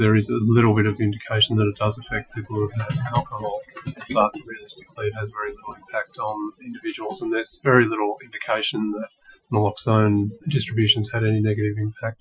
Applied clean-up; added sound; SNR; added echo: classical method Wiener filter.